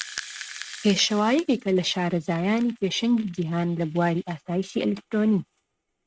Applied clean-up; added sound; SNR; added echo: neural mask model RNNoise.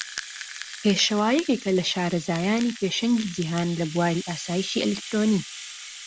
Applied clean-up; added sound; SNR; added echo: none; Rattle (instrument); 13 dB; none.